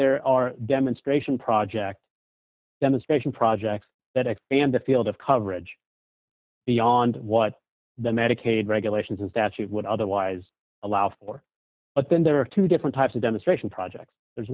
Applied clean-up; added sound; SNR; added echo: none; none; none; none.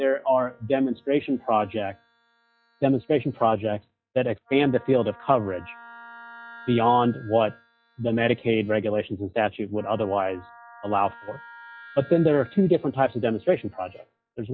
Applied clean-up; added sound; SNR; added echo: classical method log-MMSE.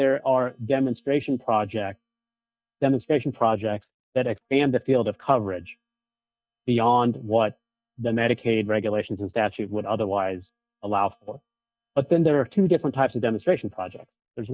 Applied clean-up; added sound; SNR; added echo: neural mask model DeepFilterNet 3.